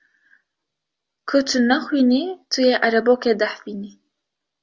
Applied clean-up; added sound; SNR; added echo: none; none; none; none.